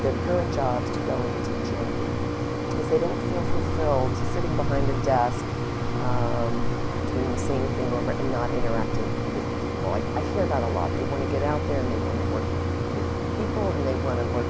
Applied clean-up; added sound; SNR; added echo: none; Mechanisms; -4 dB; none.